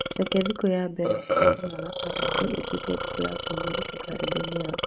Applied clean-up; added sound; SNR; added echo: neural mask model RNNoise.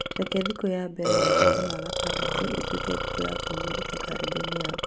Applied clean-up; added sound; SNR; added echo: none; Burping, eructation; -5 dB; none.